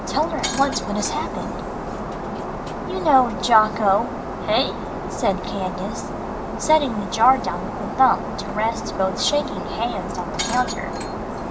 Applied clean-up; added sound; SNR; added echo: none; Shatter; 5 dB; reverberation time 1.7 s.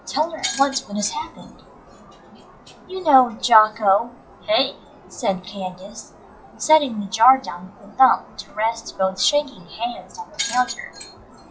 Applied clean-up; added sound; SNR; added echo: classical method WPE with log-MMSE.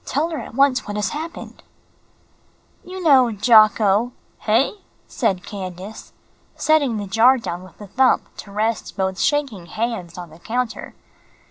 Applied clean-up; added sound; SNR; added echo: none; none; none; none.